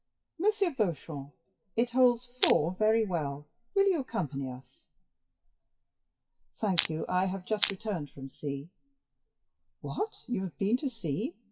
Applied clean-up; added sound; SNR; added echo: classical method WPE with log-MMSE.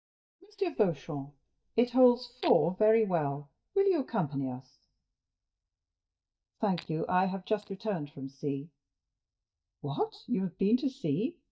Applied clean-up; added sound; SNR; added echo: neural mask model DeepFilterNet 3.